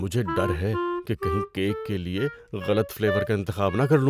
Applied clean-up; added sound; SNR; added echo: none; Wind instrument, woodwind instrument; 7 dB; none.